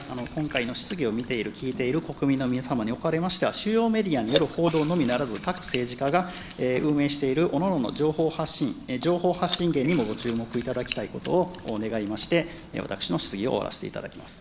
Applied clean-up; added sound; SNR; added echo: neural mask model Resemble Enhance denoiser.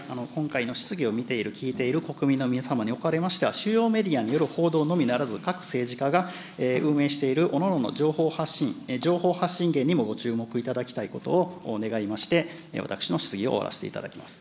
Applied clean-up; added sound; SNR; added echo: none; none; none; none.